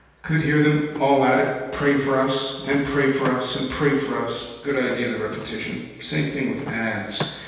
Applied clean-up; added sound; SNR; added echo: none; Door / Car; 17 dB; reverberation time 1.2 s.